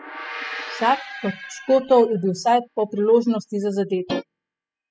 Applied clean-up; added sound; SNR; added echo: classical method spectral subtraction.